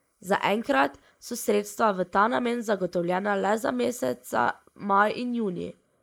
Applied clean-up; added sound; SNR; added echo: neural mask model Resemble Enhance denoiser.